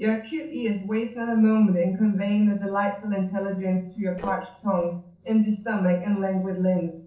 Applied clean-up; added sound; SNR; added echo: neural separator model SepFormer DNS4.